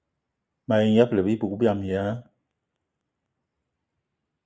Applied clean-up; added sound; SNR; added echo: neural mask model Resemble Enhance denoiser.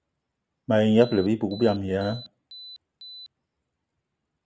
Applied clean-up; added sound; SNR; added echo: none; Alarm; 19 dB; none.